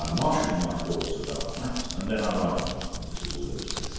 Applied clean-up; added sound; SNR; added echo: none; Crumpling, crinkling; 4 dB; reverberation time 1.2 s.